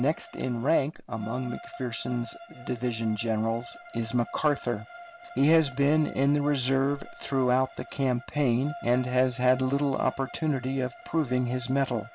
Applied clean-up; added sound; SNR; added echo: none; Bowed string instrument; 18 dB; none.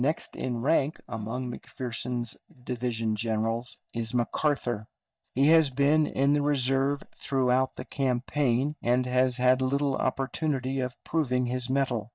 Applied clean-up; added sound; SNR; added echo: neural mask model DeepFilterNet 3.